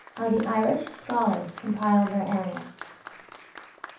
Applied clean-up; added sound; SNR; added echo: none; Applause; 17 dB; reverberation time 0.7 s.